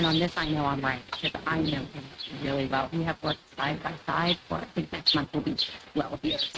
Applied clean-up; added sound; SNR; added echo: neural mask model RNNoise.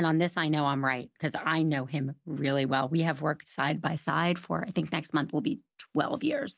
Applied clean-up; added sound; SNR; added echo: none; none; none; none.